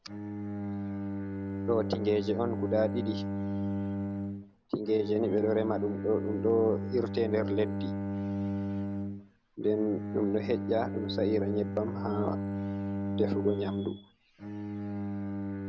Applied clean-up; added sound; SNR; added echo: none; Bowed string instrument; 2 dB; none.